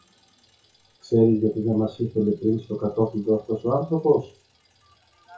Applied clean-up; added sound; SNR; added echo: classical method WPE with log-MMSE.